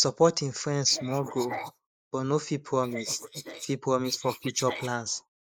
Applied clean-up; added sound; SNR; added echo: neural mask model Resemble Enhance denoiser.